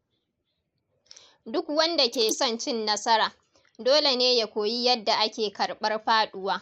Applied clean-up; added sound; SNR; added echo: neural mask model Resemble Enhance denoiser.